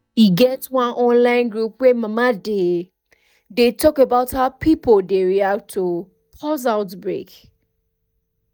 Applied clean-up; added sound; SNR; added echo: neural mask model DeepFilterNet 3.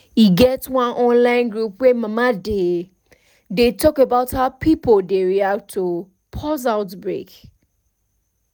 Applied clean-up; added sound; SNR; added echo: none; none; none; none.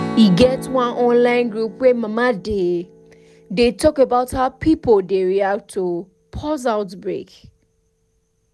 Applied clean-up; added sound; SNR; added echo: none; Strum; 16 dB; none.